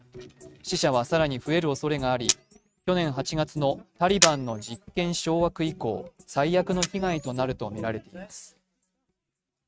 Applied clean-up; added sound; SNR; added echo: neural mask model RNNoise.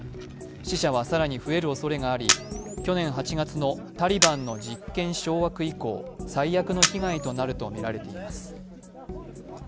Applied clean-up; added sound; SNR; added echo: none; Camera; 2 dB; none.